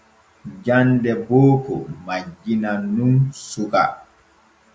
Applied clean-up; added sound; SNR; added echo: none; none; none; none.